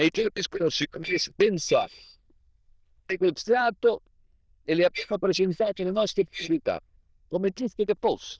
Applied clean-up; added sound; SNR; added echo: neural diffusion model UNIVERSE++.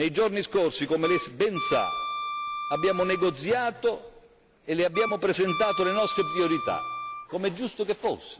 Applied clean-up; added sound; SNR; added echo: none; Wind instrument, woodwind instrument; 6 dB; none.